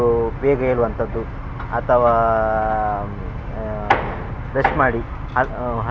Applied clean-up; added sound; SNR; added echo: none; none; none; none.